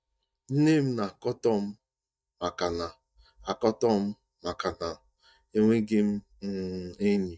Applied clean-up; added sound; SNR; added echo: neural mask model DeepFilterNet 3.